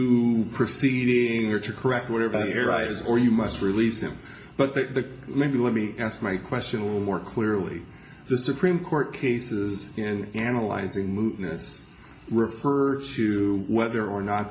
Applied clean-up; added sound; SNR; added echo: none; none; none; reverberation time 0.4 s.